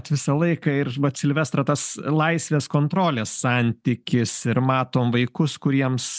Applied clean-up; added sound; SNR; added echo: none; none; none; none.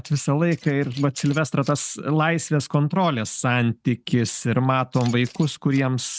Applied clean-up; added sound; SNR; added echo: neural mask model RNNoise.